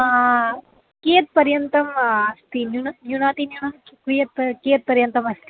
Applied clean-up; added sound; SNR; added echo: none; none; none; none.